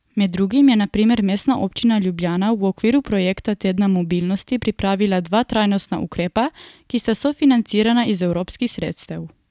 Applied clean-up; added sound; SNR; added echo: none; none; none; none.